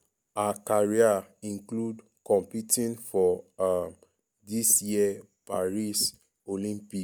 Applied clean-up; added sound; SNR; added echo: none; none; none; none.